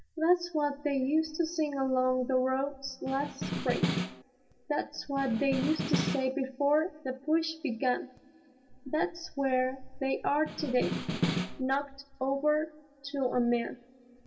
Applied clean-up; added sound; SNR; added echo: none; Snare drum; 3 dB; reverberation time 2.3 s.